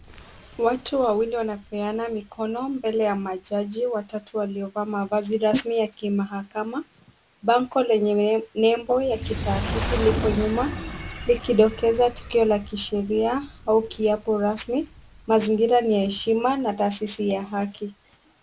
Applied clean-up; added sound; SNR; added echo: none; Fire; 12 dB; none.